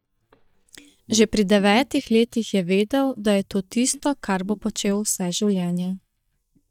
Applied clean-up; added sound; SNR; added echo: neural mask model DeepFilterNet 3.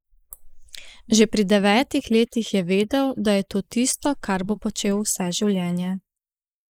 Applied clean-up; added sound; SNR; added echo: neural mask model Resemble Enhance denoiser.